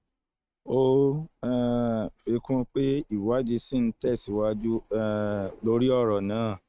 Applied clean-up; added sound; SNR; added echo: neural mask model RNNoise.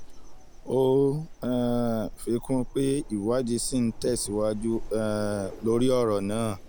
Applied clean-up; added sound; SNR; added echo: none; Wind; 11 dB; none.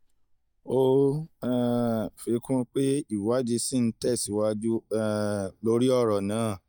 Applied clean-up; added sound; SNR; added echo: neural mask model DeepFilterNet 3.